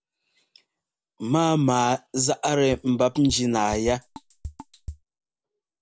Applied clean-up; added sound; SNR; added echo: none; Drum kit; 14 dB; none.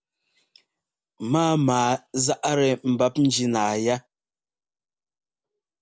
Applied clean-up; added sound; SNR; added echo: none; none; none; none.